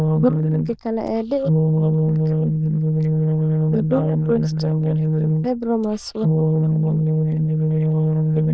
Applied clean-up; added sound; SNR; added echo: neural diffusion model UNIVERSE++.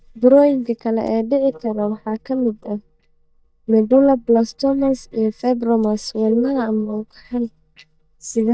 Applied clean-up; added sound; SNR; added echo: neural mask model DeepFilterNet 3.